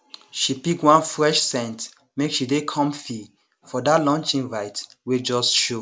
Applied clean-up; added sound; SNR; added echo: none; none; none; none.